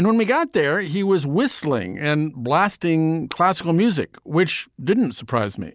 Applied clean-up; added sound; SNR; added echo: none; none; none; none.